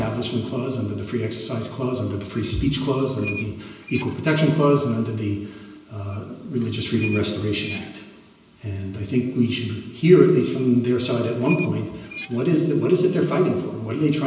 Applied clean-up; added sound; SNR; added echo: none; Squeak; 15 dB; reverberation time 1.0 s.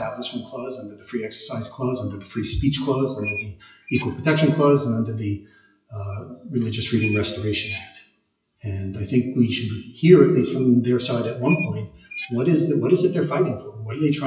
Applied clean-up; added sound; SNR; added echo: classical method WPE with log-MMSE.